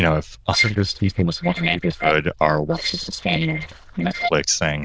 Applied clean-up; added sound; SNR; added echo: neural diffusion model UNIVERSE++.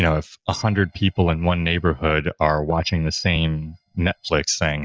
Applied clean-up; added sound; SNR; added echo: neural mask model DeepFilterNet 3.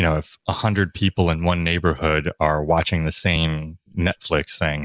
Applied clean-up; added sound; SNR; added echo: neural mask model Resemble Enhance denoiser.